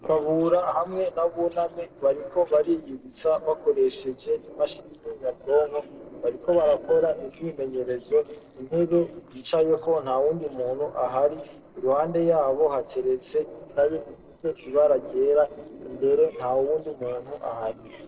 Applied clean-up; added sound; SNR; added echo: neural separator model SepFormer DNS4.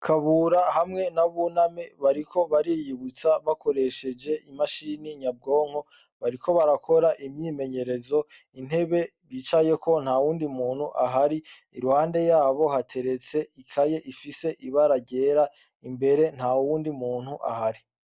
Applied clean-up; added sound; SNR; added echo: none; none; none; none.